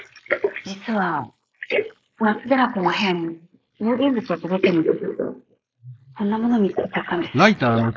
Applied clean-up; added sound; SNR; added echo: neural mask model Resemble Enhance denoiser.